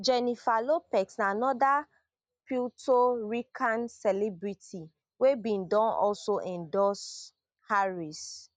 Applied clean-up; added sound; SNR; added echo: none; none; none; none.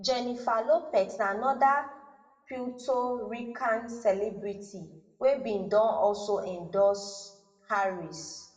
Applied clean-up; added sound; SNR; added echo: none; none; none; reverberation time 0.6 s.